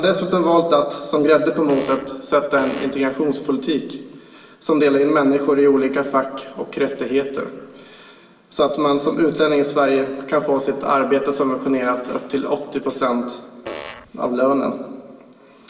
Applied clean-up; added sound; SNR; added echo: none; Fart; 13 dB; reverberation time 2.3 s.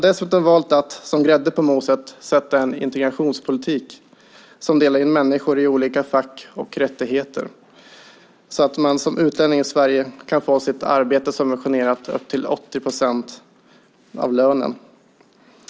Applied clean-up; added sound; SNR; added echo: none; none; none; none.